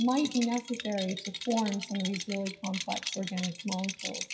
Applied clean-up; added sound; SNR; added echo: classical method WPE with log-MMSE.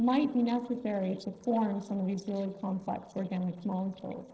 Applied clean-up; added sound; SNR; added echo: neural separator model SepFormer DNS4.